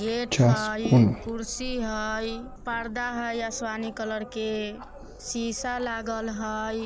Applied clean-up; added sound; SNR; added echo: none; Clock; -2 dB; none.